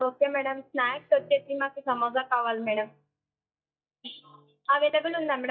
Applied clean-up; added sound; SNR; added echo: neural mask model DeepFilterNet 3.